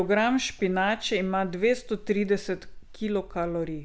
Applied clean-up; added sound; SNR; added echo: none; none; none; none.